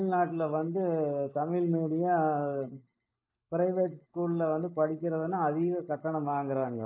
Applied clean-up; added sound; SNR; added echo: neural mask model DeepFilterNet 3.